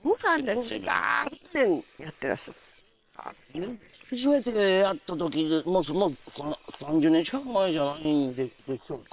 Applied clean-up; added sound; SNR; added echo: neural separator model SepFormer WHAM!.